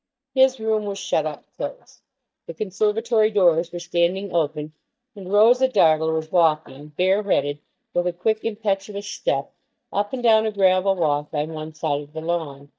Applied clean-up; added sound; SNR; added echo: neural mask model DeepFilterNet 3.